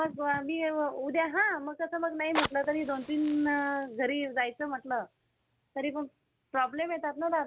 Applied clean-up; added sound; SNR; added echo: none; Fire; 13 dB; none.